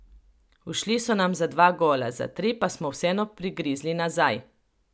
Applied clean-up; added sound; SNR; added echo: none; none; none; none.